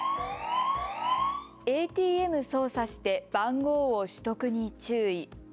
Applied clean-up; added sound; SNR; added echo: none; none; none; none.